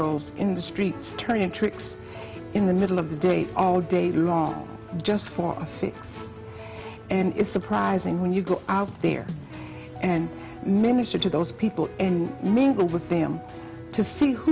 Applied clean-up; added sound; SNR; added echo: none; none; none; none.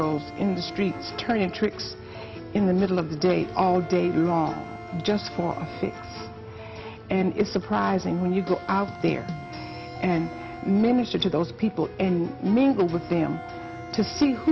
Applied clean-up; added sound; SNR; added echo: none; Bowed string instrument; 18 dB; none.